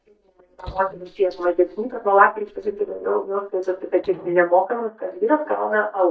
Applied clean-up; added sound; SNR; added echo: neural mask model DeepFilterNet 3.